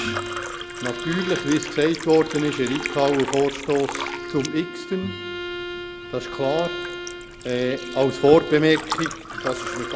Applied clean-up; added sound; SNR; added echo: none; Liquid + Bowed string instrument; 8 dB; none.